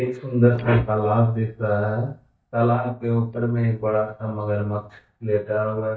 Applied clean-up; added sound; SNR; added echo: neural mask model DeepFilterNet 3.